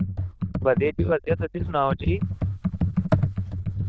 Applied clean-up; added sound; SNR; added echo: neural diffusion model UNIVERSE++.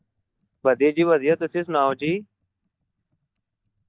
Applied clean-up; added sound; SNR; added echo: neural mask model DeepFilterNet 3.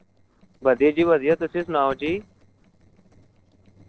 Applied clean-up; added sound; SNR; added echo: neural separator model SepFormer DNS4.